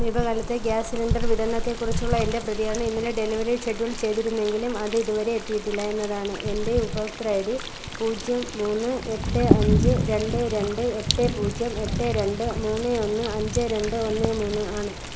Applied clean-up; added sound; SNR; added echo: none; Thunder; 2 dB; none.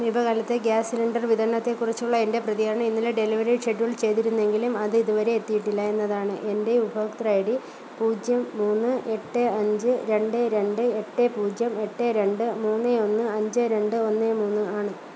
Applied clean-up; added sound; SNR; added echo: none; none; none; none.